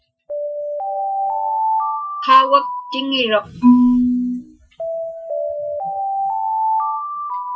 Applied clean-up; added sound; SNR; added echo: classical method Wiener filter.